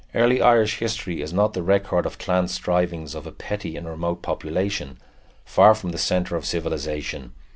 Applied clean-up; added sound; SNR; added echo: none; none; none; none.